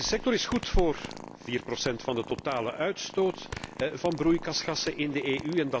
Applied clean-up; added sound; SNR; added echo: none; Purr + Fart; 14 dB; none.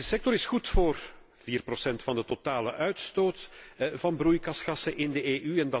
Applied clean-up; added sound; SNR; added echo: none; none; none; none.